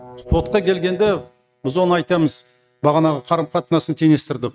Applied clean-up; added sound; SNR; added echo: neural mask model RNNoise.